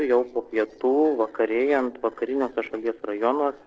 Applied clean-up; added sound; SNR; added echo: neural separator model SepFormer DNS4.